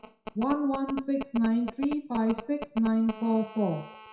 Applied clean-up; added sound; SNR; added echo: classical method WPE with log-MMSE.